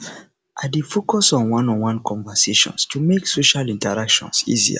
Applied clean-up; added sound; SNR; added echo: none; none; none; none.